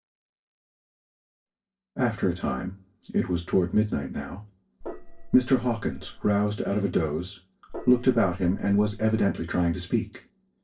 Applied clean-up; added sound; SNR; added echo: neural separator model SepFormer DNS4.